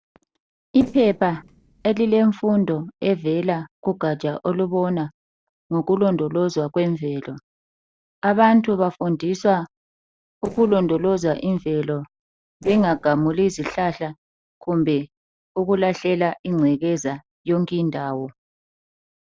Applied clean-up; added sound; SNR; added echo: neural separator model SepFormer DNS4.